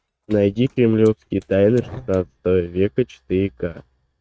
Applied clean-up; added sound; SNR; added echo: neural mask model RNNoise.